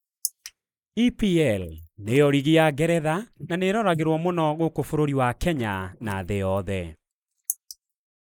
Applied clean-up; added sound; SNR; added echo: neural mask model Resemble Enhance denoiser.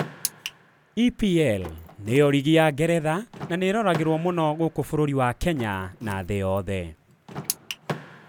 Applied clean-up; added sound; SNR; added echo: none; Door / Car; 16 dB; none.